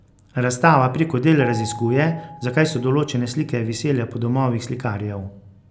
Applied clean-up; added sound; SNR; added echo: none; Piano; 18 dB; none.